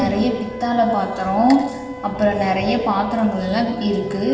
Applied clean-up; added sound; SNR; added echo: none; Wind instrument, woodwind instrument; 15 dB; reverberation time 1.2 s.